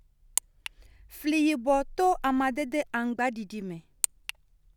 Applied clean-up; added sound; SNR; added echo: none; none; none; none.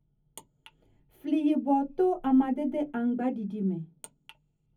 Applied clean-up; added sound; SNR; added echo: none; none; none; reverberation time 0.3 s.